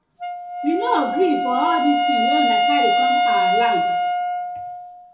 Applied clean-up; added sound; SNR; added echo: none; Wind instrument, woodwind instrument; -4 dB; reverberation time 0.6 s.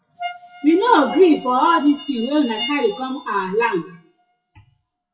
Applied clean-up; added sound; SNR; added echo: classical method WPE with log-MMSE.